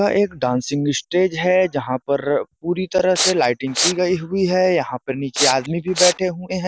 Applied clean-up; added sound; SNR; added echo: none; Respiratory sounds; 2 dB; none.